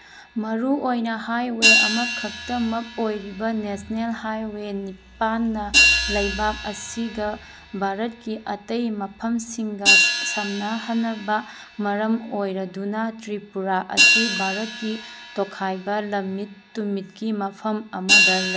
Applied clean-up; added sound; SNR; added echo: none; Hi-hat; -1 dB; none.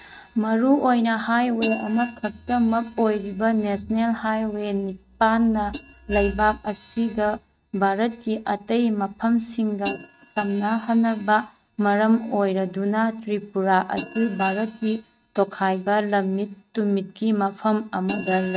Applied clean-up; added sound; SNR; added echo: neural mask model RNNoise.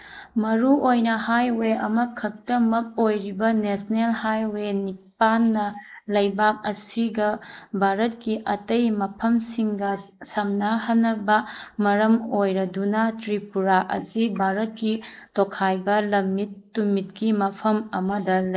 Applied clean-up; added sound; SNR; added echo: neural mask model Resemble Enhance denoiser.